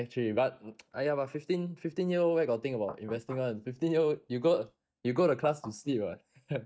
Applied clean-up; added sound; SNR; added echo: neural mask model DeepFilterNet 3.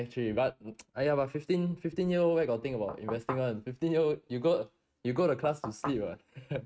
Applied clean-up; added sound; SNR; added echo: neural mask model RNNoise.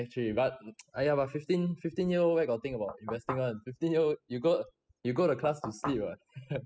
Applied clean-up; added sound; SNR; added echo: classical method spectral subtraction.